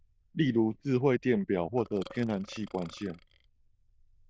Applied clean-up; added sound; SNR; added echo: neural diffusion model UNIVERSE++.